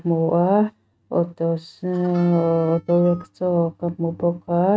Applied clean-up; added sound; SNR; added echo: neural mask model RNNoise.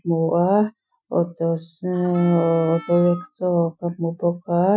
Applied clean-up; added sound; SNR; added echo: classical method Wiener filter.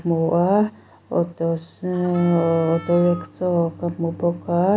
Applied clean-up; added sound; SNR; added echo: none; Harmonica; 19 dB; none.